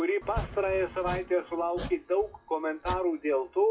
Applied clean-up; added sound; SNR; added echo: classical method WPE with log-MMSE.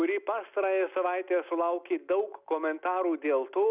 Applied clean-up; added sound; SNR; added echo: none; none; none; none.